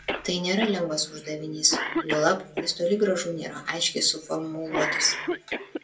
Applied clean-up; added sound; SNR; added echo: none; Cough; 6 dB; reverberation time 0.2 s.